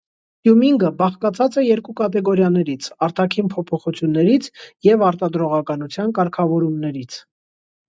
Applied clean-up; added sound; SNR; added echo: none; none; none; none.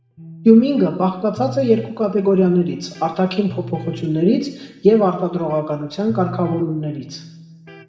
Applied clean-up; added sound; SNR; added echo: none; Electric guitar; 17 dB; reverberation time 0.9 s.